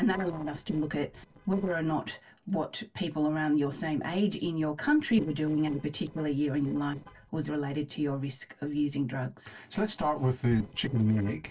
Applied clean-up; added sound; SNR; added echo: neural separator model SepFormer DNS4.